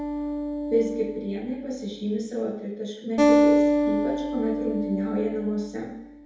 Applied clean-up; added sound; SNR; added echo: none; Acoustic guitar; -3 dB; reverberation time 2.0 s.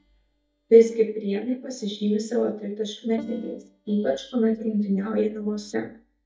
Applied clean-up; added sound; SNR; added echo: neural mask model DeepFilterNet 3.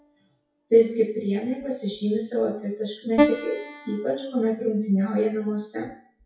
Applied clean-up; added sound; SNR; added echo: classical method WPE with log-MMSE.